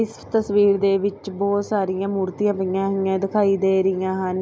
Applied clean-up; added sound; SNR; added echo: none; none; none; none.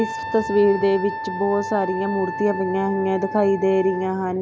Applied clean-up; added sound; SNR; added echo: none; Wind instrument, woodwind instrument; 9 dB; none.